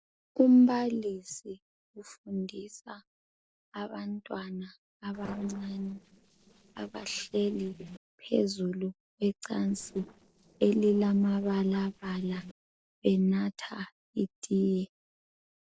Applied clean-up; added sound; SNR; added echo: neural separator model SepFormer DNS4.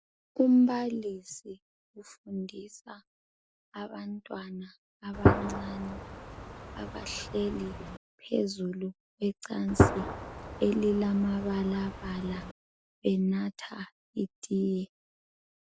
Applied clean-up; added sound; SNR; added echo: none; Gunshot, gunfire; -1 dB; none.